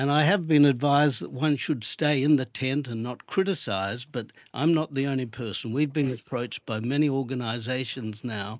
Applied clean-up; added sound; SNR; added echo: neural mask model Resemble Enhance denoiser.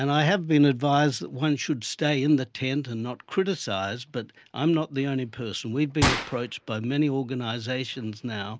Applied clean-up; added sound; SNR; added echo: none; Gunshot, gunfire; 6 dB; none.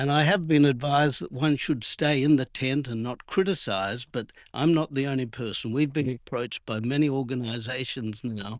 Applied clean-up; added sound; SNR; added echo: neural diffusion model UNIVERSE++.